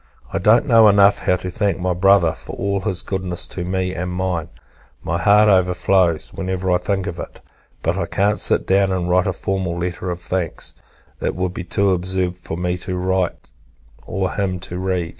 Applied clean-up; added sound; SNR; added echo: none; none; none; none.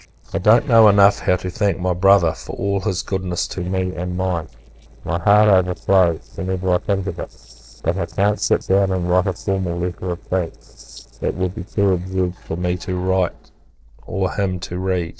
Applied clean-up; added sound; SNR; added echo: neural separator model SepFormer DNS4.